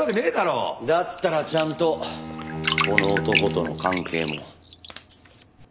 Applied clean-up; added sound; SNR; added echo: none; Bathtub (filling or washing) + Bowed string instrument; 4 dB; none.